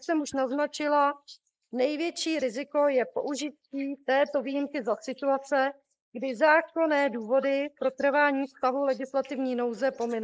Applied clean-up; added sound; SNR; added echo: neural mask model Resemble Enhance denoiser.